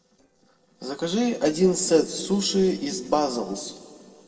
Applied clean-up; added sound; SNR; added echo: neural separator model SepFormer DNS4.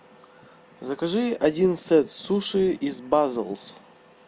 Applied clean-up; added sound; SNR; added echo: none; none; none; none.